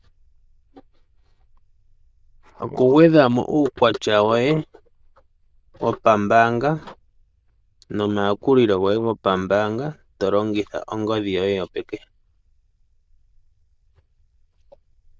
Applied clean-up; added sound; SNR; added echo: neural diffusion model UNIVERSE++.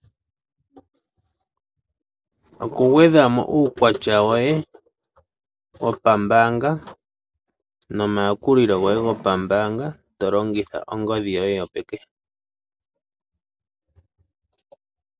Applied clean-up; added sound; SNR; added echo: neural separator model SepFormer DNS4.